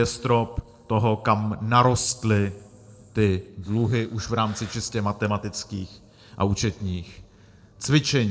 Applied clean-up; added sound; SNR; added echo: neural separator model SepFormer DNS4.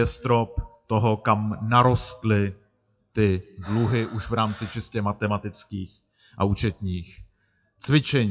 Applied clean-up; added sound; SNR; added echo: classical method WPE with log-MMSE.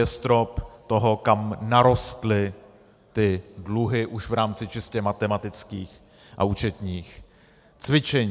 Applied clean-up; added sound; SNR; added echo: none; none; none; none.